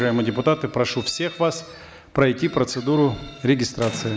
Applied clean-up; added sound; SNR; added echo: none; Chicken, rooster + Slam; 18 dB; none.